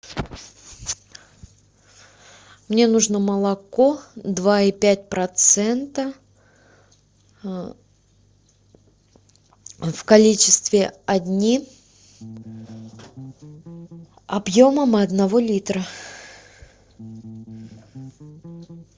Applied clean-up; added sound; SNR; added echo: neural separator model SepFormer DNS4.